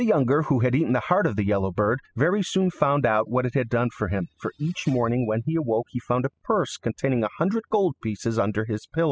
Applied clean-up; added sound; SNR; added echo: classical method spectral subtraction.